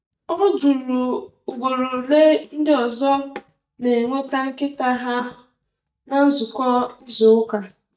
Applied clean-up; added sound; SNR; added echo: neural mask model DeepFilterNet 3.